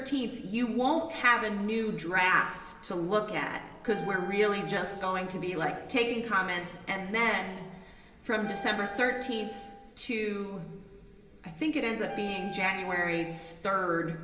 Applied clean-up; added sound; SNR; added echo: none; Wind instrument, woodwind instrument; 13 dB; reverberation time 2.9 s.